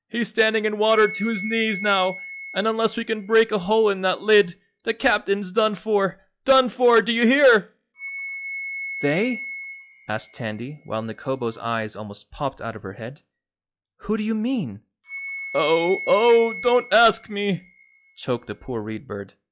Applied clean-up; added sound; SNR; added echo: classical method log-MMSE.